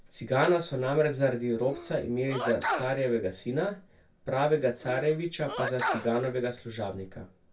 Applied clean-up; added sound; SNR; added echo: none; Sneeze; 7 dB; reverberation time 0.2 s.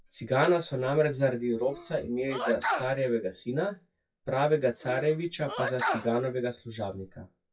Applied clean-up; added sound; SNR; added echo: classical method WPE with log-MMSE.